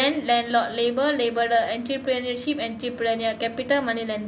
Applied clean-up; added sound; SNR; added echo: none; none; none; none.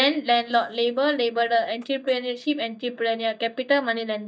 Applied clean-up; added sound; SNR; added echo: neural mask model DeepFilterNet 3.